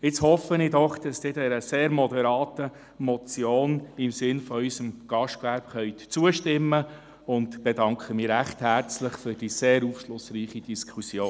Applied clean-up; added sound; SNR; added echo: none; none; none; none.